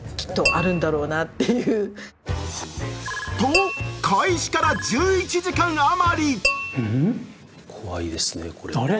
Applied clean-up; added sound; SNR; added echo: none; Tap / Glass; 7 dB; none.